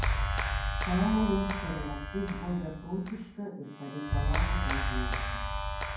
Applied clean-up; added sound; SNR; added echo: none; Clapping; -3 dB; reverberation time 0.9 s.